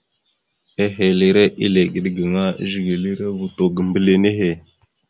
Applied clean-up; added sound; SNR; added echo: none; none; none; none.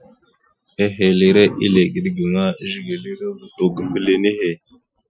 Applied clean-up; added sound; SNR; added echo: classical method Wiener filter.